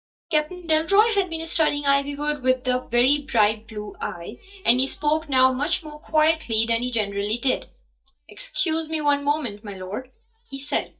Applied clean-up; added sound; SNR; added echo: neural mask model DeepFilterNet 3.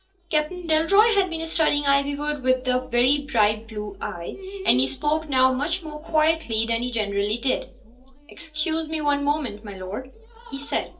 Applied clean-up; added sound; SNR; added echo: neural separator model SepFormer DNS4.